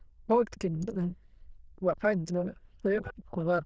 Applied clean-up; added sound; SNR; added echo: neural diffusion model UNIVERSE++.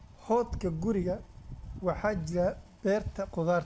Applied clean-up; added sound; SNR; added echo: none; none; none; none.